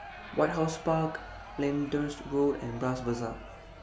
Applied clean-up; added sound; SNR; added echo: none; Crowd; 15 dB; none.